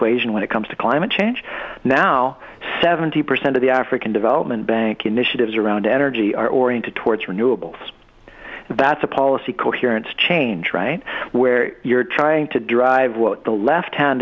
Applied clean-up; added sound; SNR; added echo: none; none; none; none.